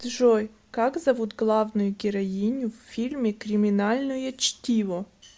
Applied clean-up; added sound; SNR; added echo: none; none; none; none.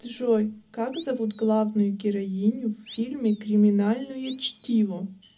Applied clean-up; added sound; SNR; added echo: none; Animal; 13 dB; reverberation time 0.4 s.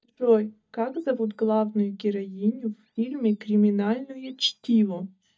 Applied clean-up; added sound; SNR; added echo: neural mask model DeepFilterNet 3.